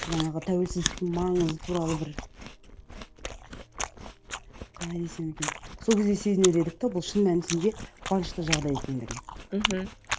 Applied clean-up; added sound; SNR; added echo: none; Chewing, mastication; 8 dB; none.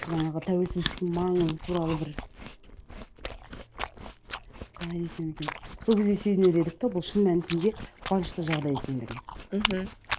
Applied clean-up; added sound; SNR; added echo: neural mask model Resemble Enhance denoiser.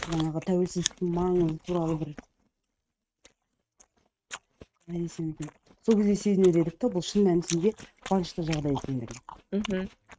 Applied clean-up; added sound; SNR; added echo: neural mask model RNNoise.